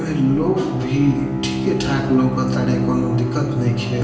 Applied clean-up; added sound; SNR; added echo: none; Bowed string instrument; 5 dB; reverberation time 1.0 s.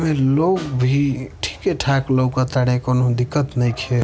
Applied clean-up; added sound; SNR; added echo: none; none; none; none.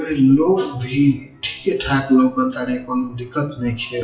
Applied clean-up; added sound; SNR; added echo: classical method WPE with log-MMSE.